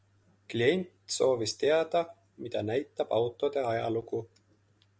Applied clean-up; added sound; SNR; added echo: none; none; none; none.